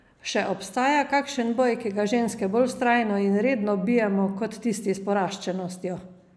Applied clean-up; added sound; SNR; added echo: none; none; none; none.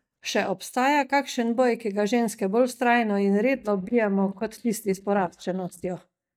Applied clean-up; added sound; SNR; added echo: neural mask model DeepFilterNet 3.